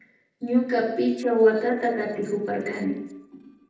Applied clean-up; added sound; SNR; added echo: neural separator model SepFormer DNS4.